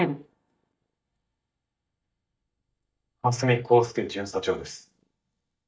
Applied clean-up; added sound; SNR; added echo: neural mask model DeepFilterNet 3.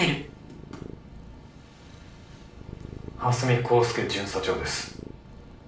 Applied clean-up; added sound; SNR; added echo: none; Purr; 16 dB; reverberation time 0.4 s.